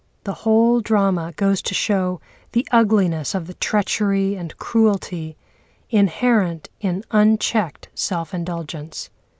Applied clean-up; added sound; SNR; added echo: none; none; none; none.